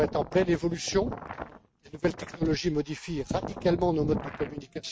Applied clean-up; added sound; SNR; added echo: neural mask model RNNoise.